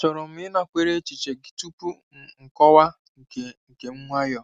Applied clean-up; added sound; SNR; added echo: none; none; none; none.